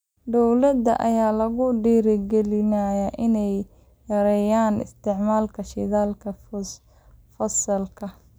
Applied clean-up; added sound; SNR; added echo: none; none; none; none.